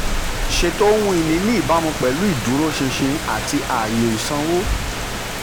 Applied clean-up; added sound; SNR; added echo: none; Rain; 4 dB; none.